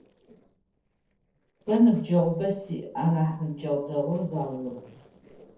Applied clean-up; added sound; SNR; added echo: neural separator model SepFormer DNS4.